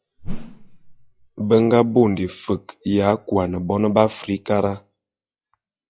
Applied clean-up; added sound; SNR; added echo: classical method log-MMSE.